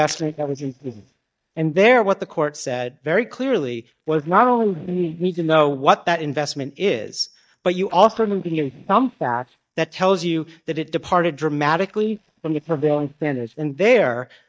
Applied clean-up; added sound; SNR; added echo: neural mask model DeepFilterNet 3.